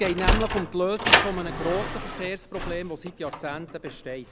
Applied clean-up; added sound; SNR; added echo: none; Sliding door; -2 dB; none.